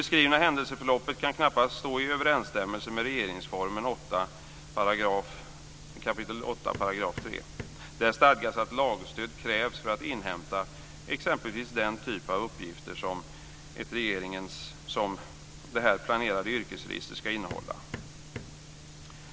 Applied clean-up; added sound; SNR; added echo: none; Hammer; 14 dB; none.